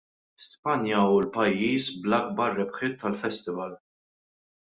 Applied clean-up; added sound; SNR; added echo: none; none; none; none.